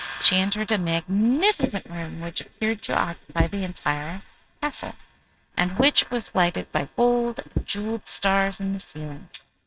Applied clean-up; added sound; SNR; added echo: neural mask model RNNoise.